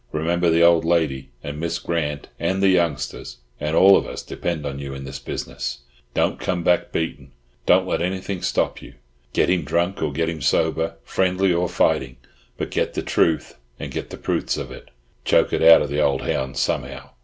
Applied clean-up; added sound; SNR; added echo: none; none; none; none.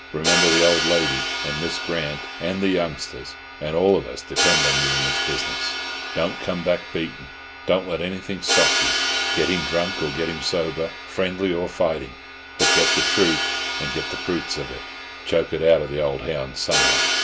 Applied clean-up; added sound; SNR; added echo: none; Crash cymbal; 0 dB; none.